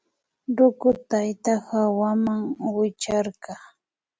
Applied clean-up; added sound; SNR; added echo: none; none; none; none.